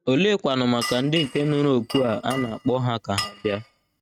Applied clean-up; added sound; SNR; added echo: neural mask model RNNoise.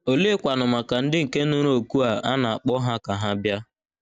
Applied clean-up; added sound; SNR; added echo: none; none; none; none.